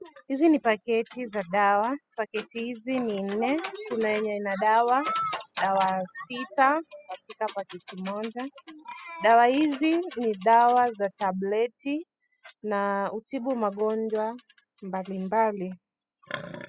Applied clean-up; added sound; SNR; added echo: classical method spectral subtraction.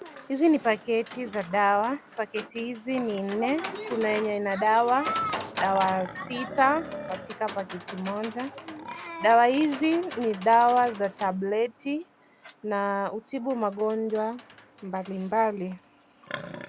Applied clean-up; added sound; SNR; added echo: none; Livestock, farm animals, working animals; 14 dB; none.